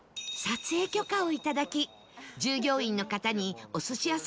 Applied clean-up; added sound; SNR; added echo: none; none; none; none.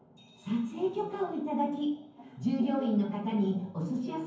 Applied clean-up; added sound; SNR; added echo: none; none; none; reverberation time 0.9 s.